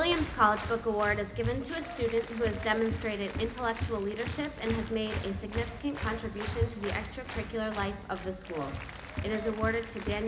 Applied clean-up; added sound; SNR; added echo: none; Applause; 7 dB; none.